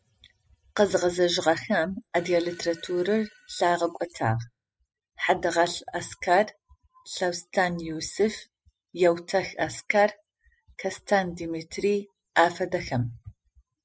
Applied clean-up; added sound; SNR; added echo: classical method spectral subtraction.